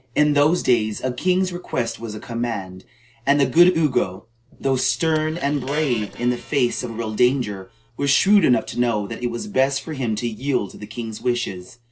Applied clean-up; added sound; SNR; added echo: neural separator model SepFormer DNS4.